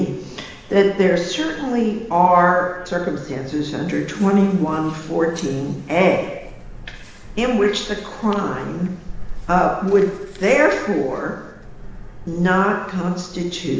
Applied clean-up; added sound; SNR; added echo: none; none; none; reverberation time 1.1 s.